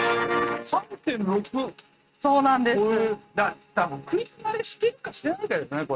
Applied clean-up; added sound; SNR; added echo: neural mask model RNNoise.